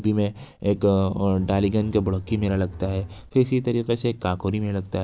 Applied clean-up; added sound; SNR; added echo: none; Bowed string instrument; 15 dB; none.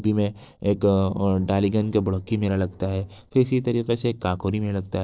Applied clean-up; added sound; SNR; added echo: neural separator model SepFormer DNS4.